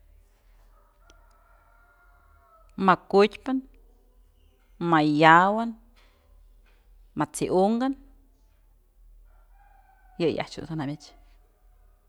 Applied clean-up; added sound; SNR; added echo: none; none; none; none.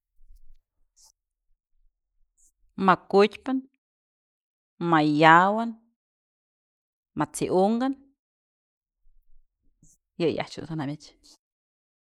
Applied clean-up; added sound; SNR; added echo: neural mask model Resemble Enhance denoiser.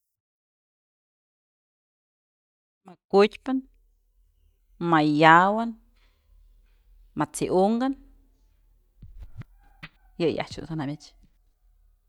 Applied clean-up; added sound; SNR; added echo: neural mask model DeepFilterNet 3.